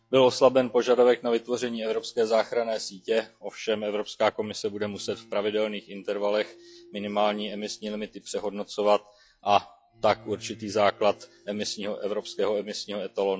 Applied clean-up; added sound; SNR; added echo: classical method log-MMSE.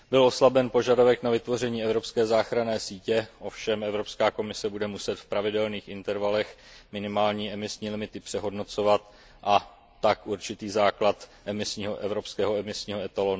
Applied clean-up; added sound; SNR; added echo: none; none; none; none.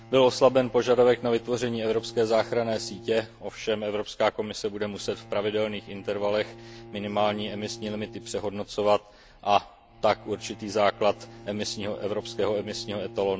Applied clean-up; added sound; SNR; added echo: none; Bowed string instrument; 19 dB; none.